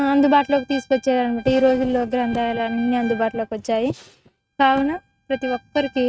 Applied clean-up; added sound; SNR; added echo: neural mask model RNNoise.